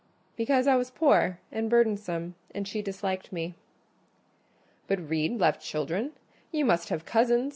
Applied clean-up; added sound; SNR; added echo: none; none; none; none.